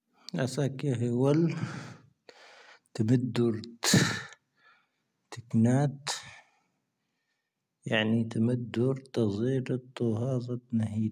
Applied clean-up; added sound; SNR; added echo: none; none; none; none.